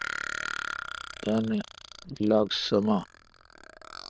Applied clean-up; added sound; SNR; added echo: neural diffusion model UNIVERSE++.